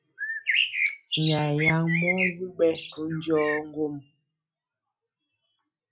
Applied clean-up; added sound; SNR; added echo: classical method log-MMSE.